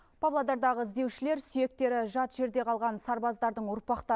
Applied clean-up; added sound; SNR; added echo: none; none; none; none.